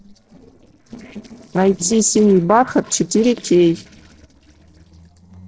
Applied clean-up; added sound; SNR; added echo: neural separator model SepFormer DNS4.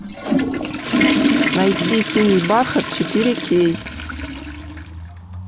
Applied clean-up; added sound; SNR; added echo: none; Toilet flush / Water; 1 dB; none.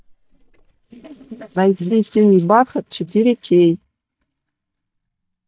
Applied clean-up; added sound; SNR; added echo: neural mask model DeepFilterNet 3.